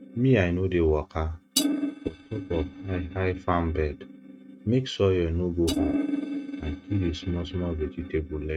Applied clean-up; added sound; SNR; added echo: neural mask model RNNoise.